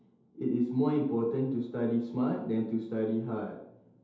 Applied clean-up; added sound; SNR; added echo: none; none; none; reverberation time 0.8 s.